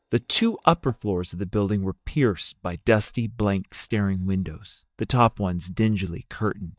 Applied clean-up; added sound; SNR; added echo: neural mask model DeepFilterNet 3.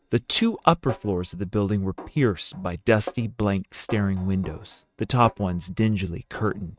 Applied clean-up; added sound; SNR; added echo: neural mask model RNNoise.